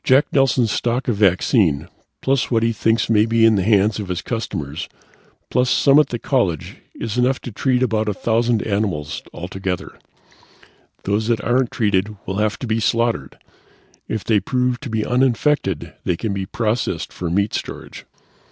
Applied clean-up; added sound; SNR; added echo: none; none; none; none.